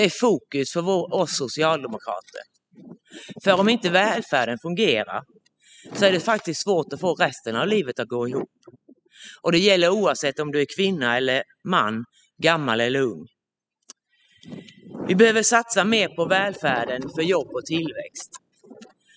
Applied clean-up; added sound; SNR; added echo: classical method spectral subtraction.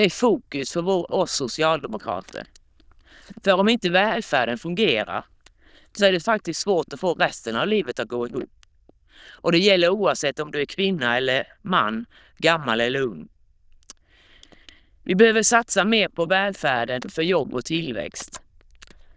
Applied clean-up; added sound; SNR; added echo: neural diffusion model UNIVERSE++.